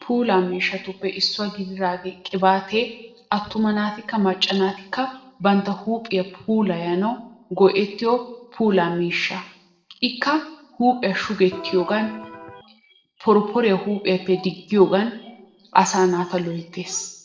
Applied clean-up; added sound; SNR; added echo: neural separator model SepFormer DNS4.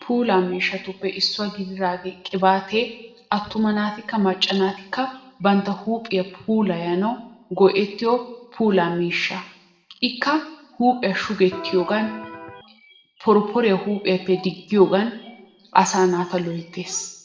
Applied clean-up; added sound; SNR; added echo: none; Electric guitar; 12 dB; reverberation time 0.8 s.